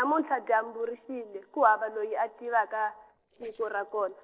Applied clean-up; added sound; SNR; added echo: neural separator model SepFormer DNS4.